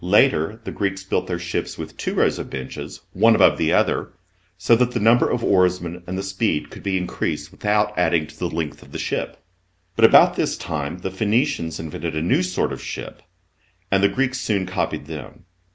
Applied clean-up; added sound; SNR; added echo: none; none; none; none.